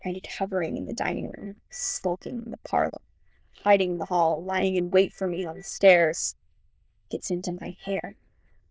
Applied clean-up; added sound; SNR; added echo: neural diffusion model UNIVERSE++.